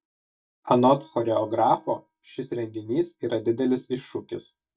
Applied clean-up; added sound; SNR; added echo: neural mask model DeepFilterNet 3.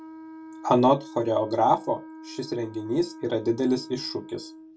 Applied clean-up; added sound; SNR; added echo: none; Wind instrument, woodwind instrument; 17 dB; reverberation time 0.2 s.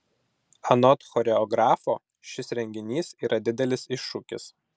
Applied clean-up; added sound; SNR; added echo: none; none; none; none.